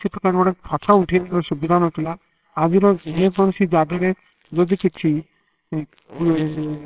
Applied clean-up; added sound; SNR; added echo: neural separator model SepFormer WHAMR!.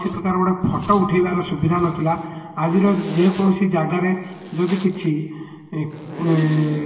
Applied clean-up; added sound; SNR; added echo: none; Zipper (clothing); 17 dB; reverberation time 1.4 s.